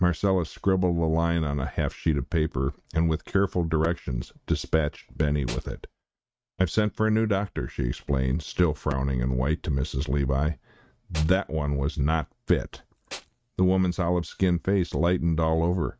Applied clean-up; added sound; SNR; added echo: neural mask model RNNoise.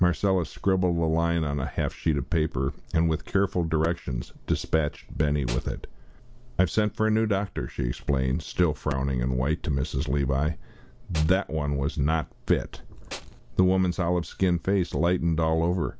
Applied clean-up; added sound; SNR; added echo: none; Tools; 15 dB; none.